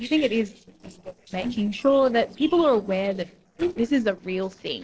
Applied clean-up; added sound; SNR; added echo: neural separator model SepFormer DNS4.